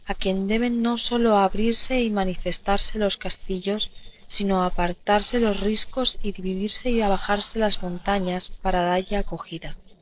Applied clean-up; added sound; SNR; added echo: neural separator model SepFormer DNS4.